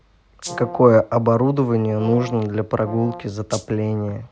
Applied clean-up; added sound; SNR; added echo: none; Rattle (instrument) + Brass instrument; 15 dB; none.